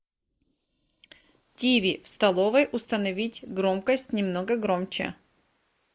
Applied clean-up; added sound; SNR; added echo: neural mask model Resemble Enhance denoiser.